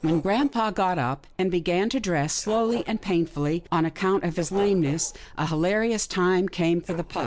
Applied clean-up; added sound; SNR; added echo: neural separator model SepFormer DNS4.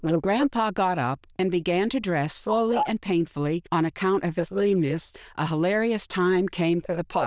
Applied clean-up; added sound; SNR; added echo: neural diffusion model UNIVERSE++.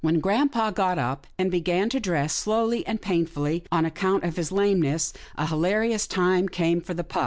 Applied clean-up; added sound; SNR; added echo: none; none; none; none.